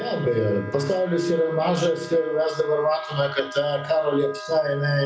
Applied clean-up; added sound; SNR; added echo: none; Wind instrument, woodwind instrument; 15 dB; none.